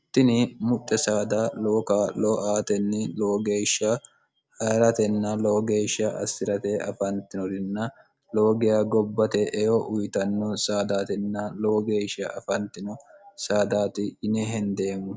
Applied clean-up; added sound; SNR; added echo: none; none; none; none.